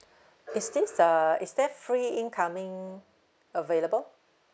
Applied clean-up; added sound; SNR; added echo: none; none; none; none.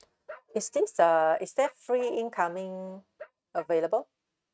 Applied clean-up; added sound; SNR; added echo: neural mask model RNNoise.